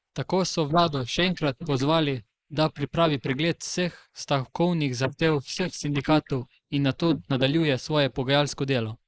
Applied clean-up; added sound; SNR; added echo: neural mask model Resemble Enhance denoiser.